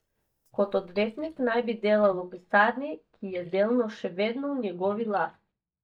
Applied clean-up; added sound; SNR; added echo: neural mask model DeepFilterNet 3.